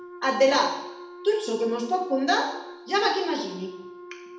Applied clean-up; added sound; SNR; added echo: none; Wind instrument, woodwind instrument; 17 dB; reverberation time 0.8 s.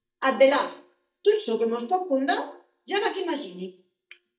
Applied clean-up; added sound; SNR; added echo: neural mask model DeepFilterNet 3.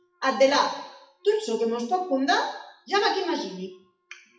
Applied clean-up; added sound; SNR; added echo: classical method WPE with log-MMSE.